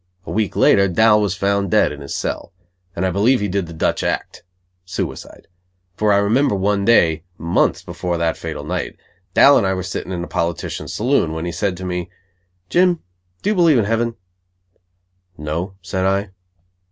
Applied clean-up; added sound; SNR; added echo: none; none; none; none.